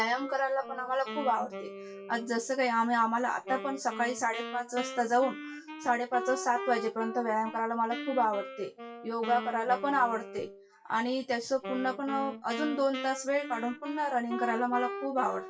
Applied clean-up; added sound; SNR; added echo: classical method WPE with log-MMSE.